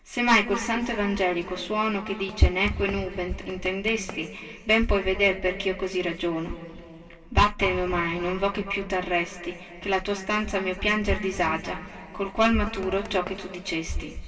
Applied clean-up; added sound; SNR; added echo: none; Run; 19 dB; reverberation time 3.0 s.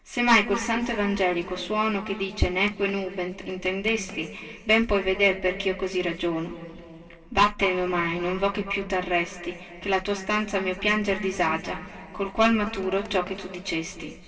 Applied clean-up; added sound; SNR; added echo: neural separator model SepFormer DNS4.